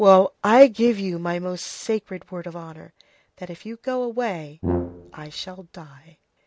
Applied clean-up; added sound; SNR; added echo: none; Brass instrument; 7 dB; none.